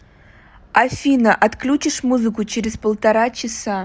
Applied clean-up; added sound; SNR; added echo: none; none; none; none.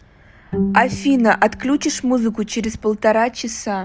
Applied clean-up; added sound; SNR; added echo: none; Bowed string instrument; 8 dB; none.